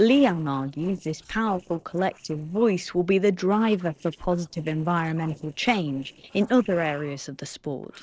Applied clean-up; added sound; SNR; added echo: neural separator model SepFormer DNS4.